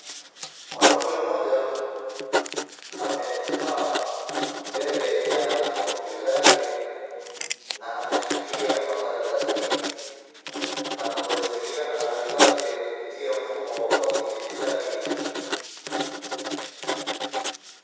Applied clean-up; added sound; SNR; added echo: none; Writing; -1 dB; reverberation time 2.2 s.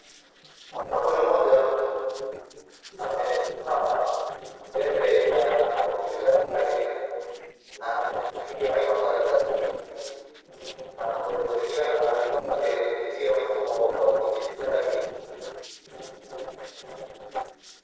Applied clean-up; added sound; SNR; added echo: neural separator model SepFormer DNS4.